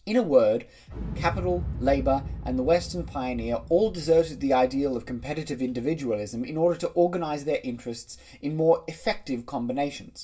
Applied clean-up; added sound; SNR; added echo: none; Explosion; 13 dB; reverberation time 0.2 s.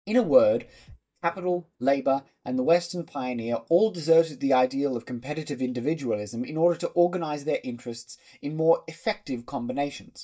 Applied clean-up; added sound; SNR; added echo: neural mask model DeepFilterNet 3.